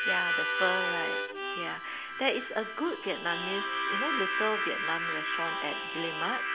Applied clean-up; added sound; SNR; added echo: none; Harmonica; -2 dB; none.